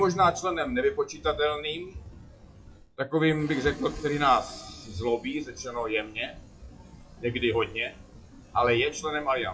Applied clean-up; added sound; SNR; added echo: classical method WPE with log-MMSE.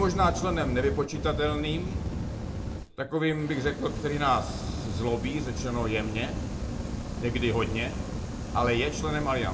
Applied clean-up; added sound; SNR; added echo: none; Fire; 4 dB; reverberation time 0.5 s.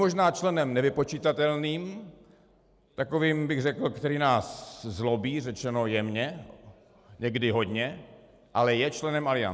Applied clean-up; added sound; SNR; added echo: none; none; none; none.